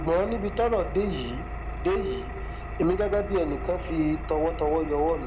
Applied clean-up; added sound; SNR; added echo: none; Engine; 7 dB; none.